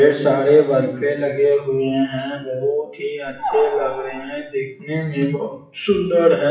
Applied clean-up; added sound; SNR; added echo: classical method WPE with log-MMSE.